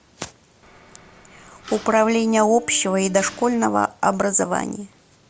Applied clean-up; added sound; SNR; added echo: none; Mechanisms; 19 dB; none.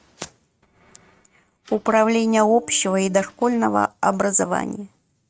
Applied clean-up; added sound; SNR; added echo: neural mask model RNNoise.